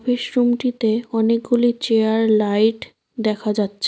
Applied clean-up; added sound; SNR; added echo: none; none; none; none.